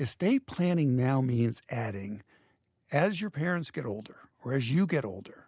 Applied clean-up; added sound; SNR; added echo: none; none; none; none.